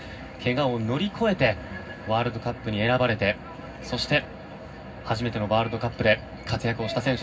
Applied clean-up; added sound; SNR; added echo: none; none; none; reverberation time 0.4 s.